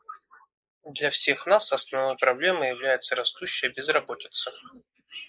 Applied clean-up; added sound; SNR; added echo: neural mask model Resemble Enhance denoiser.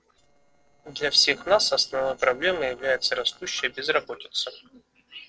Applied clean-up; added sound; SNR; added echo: neural separator model SepFormer DNS4.